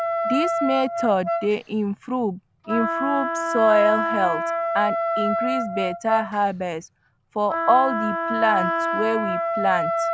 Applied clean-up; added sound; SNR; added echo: none; Wind instrument, woodwind instrument; 1 dB; none.